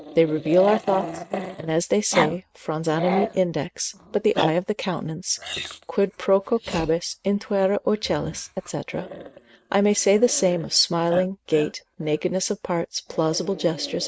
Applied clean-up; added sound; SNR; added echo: neural mask model RNNoise.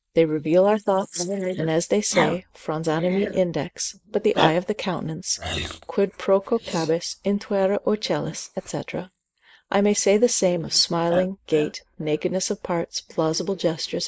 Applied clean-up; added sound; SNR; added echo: neural mask model Resemble Enhance denoiser.